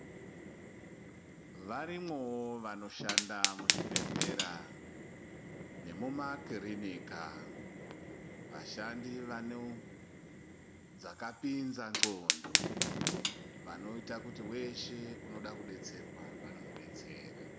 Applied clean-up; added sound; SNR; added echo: none; Fire; -4 dB; none.